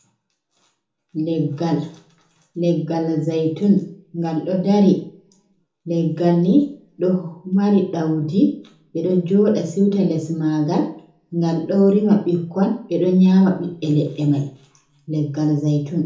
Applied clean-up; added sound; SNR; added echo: none; none; none; reverberation time 1.0 s.